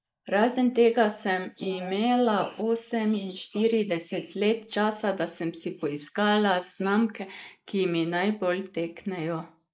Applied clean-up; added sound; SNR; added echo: neural mask model Resemble Enhance denoiser.